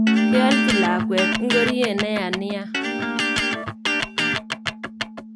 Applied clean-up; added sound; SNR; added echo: none; Electric guitar + Bass guitar; -4 dB; none.